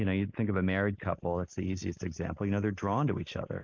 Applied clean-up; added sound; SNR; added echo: neural mask model Resemble Enhance denoiser.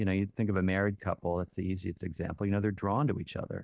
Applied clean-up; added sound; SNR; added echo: neural mask model DeepFilterNet 3.